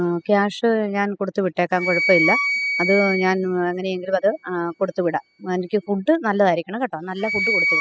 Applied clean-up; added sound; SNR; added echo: classical method spectral subtraction.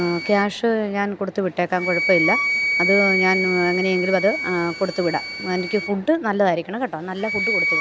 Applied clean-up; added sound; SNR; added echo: none; Wind instrument, woodwind instrument; 4 dB; none.